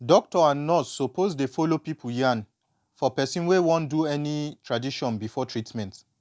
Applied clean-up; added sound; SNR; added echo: none; none; none; none.